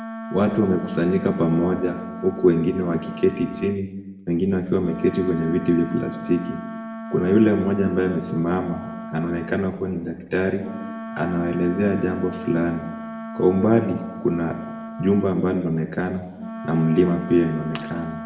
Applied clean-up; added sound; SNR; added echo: none; Wind instrument, woodwind instrument; 12 dB; reverberation time 1.0 s.